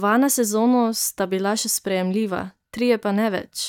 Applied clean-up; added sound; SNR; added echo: neural mask model DeepFilterNet 3.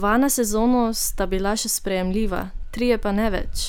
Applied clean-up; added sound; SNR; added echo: none; Keys jangling; 7 dB; none.